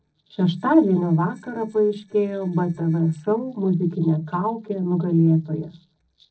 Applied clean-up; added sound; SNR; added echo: neural separator model SepFormer DNS4.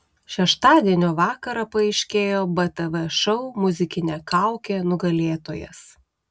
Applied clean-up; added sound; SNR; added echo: none; none; none; none.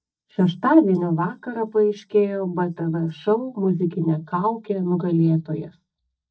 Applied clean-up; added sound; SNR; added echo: neural mask model DeepFilterNet 3.